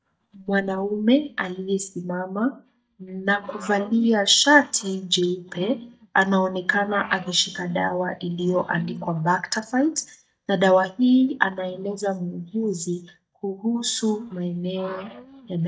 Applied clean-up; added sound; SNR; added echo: neural mask model DeepFilterNet 3.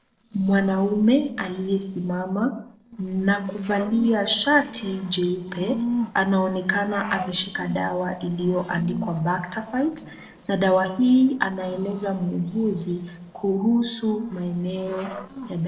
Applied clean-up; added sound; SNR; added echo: neural separator model SepFormer DNS4.